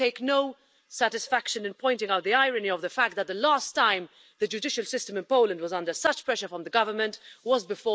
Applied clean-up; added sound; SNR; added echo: neural mask model Resemble Enhance denoiser.